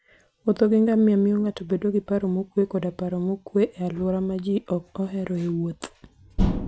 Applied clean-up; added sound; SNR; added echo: none; none; none; none.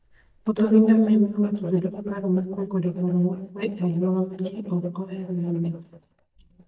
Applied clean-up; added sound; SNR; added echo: neural mask model DeepFilterNet 3.